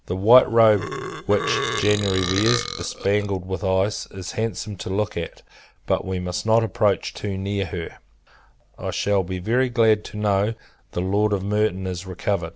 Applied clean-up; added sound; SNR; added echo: none; Burping, eructation; 7 dB; none.